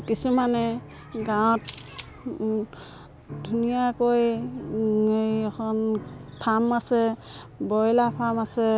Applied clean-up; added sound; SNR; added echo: none; Camera + Piano; 17 dB; none.